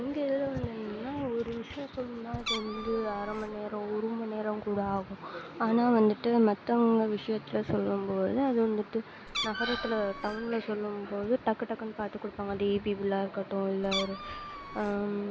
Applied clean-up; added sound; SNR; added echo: none; Meow; 8 dB; none.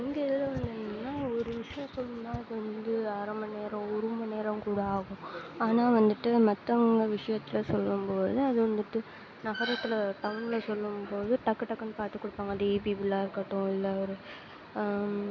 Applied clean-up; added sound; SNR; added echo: none; none; none; none.